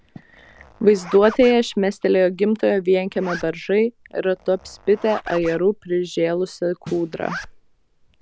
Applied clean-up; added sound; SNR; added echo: none; Zipper (clothing) + Snare drum; 19 dB; none.